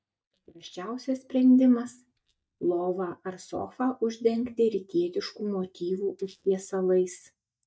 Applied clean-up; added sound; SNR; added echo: neural mask model DeepFilterNet 3.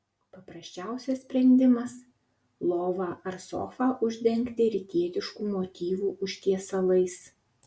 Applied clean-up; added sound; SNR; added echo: none; none; none; none.